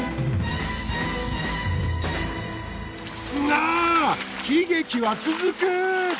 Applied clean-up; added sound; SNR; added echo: none; Keyboard (musical); 14 dB; none.